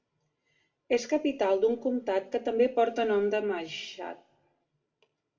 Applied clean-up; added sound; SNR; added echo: none; none; none; reverberation time 0.5 s.